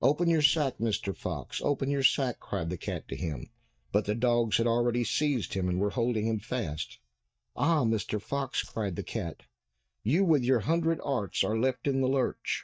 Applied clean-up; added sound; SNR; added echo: neural mask model DeepFilterNet 3.